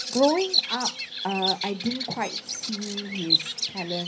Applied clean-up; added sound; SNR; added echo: none; Bird vocalization, bird call, bird song; 1 dB; reverberation time 0.5 s.